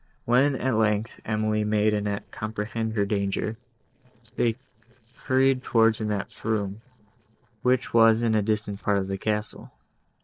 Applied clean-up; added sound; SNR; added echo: neural separator model SepFormer DNS4.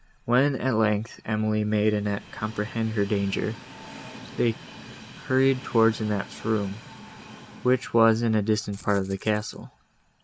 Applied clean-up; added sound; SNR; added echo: none; Train + Rattle (instrument); 19 dB; none.